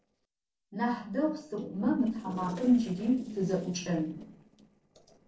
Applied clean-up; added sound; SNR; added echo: neural separator model SepFormer DNS4.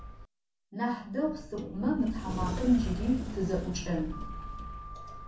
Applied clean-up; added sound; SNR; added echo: none; Sliding door; 6 dB; reverberation time 0.6 s.